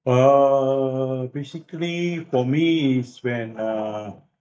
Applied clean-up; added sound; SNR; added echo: neural mask model DeepFilterNet 3.